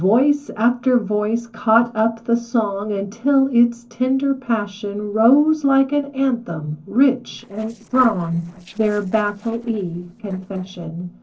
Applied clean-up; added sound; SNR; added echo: neural separator model SepFormer DNS4.